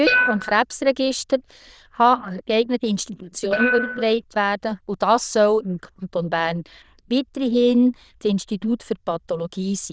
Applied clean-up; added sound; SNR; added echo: neural diffusion model UNIVERSE++.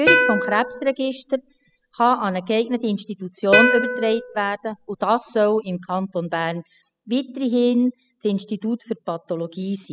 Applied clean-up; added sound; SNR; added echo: classical method spectral subtraction.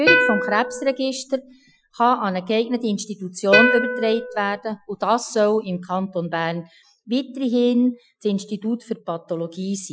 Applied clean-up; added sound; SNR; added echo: classical method Wiener filter.